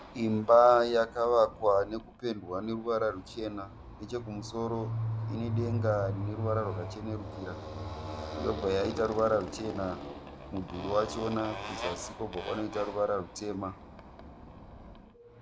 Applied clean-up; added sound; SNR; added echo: none; Motorcycle; 8 dB; none.